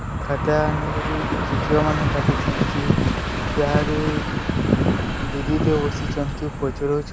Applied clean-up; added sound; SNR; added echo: none; Train; 4 dB; none.